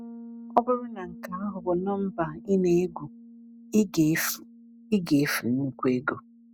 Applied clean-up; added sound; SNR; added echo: none; Bass guitar; 18 dB; none.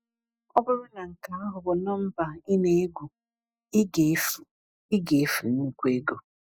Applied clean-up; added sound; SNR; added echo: classical method Wiener filter.